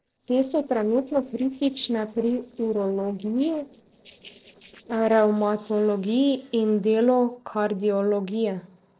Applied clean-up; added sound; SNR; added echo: neural separator model SepFormer DNS4.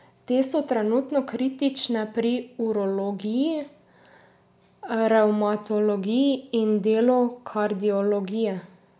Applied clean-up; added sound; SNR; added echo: none; none; none; none.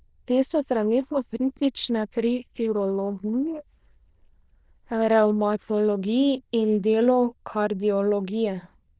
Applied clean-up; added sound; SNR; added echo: neural diffusion model UNIVERSE++.